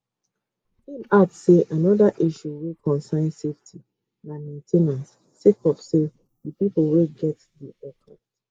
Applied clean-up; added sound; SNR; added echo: neural mask model Resemble Enhance denoiser.